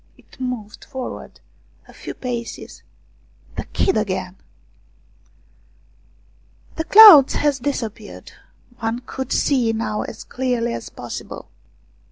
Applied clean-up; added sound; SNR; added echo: none; none; none; none.